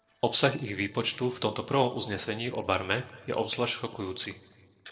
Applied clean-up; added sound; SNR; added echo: neural separator model SepFormer DNS4.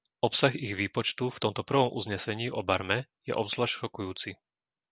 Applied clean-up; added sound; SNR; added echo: none; none; none; none.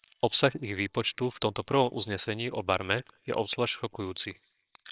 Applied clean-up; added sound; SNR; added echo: neural separator model SepFormer WHAMR!.